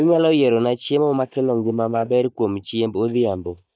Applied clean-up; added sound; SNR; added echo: neural mask model DeepFilterNet 3.